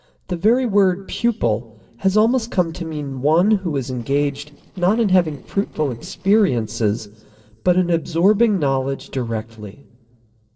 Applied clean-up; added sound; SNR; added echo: neural separator model SepFormer DNS4.